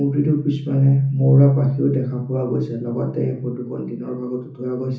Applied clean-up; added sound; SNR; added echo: none; none; none; reverberation time 0.9 s.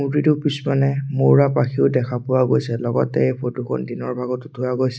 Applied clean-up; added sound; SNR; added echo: none; none; none; none.